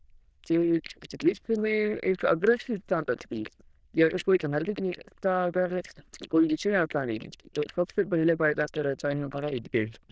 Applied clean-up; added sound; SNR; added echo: neural diffusion model UNIVERSE++.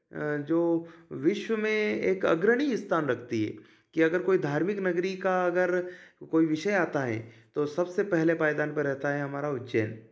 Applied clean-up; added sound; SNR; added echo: none; none; none; none.